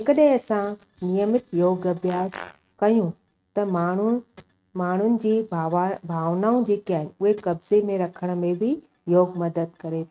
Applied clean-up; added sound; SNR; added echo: neural mask model RNNoise.